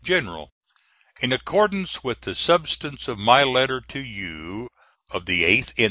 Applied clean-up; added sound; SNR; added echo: none; none; none; none.